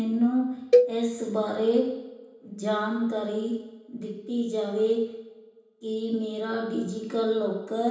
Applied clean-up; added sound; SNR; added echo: none; Cowbell; -2 dB; reverberation time 0.9 s.